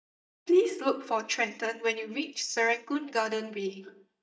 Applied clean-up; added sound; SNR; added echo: neural mask model DeepFilterNet 3.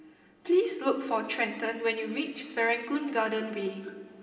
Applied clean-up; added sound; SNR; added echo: none; Marimba, xylophone; 17 dB; reverberation time 2.8 s.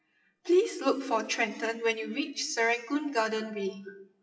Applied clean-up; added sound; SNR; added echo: classical method WPE with log-MMSE.